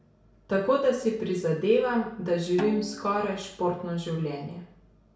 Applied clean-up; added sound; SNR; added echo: none; Snare drum; 15 dB; reverberation time 0.6 s.